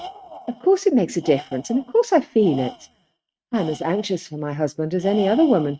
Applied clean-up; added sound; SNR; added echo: neural mask model RNNoise.